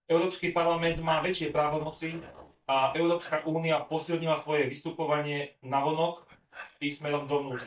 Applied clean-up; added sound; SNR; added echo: neural mask model DeepFilterNet 3.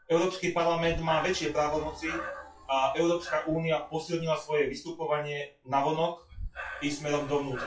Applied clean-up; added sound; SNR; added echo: classical method WPE with log-MMSE.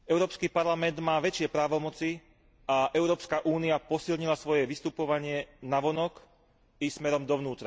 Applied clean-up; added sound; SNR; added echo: none; none; none; none.